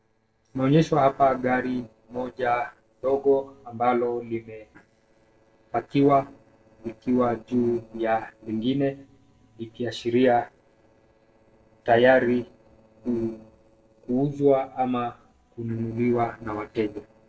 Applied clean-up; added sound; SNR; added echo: neural separator model SepFormer DNS4.